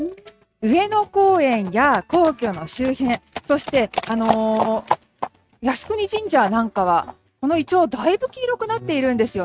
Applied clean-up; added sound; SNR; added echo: neural mask model RNNoise.